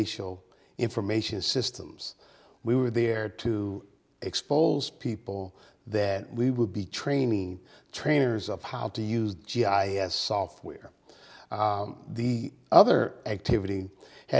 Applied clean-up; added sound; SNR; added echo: none; none; none; none.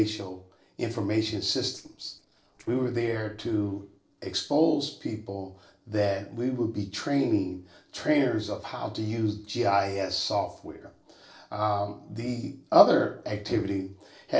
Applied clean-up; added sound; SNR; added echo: neural separator model SepFormer DNS4.